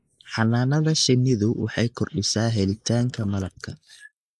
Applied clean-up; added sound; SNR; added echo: neural mask model Resemble Enhance denoiser.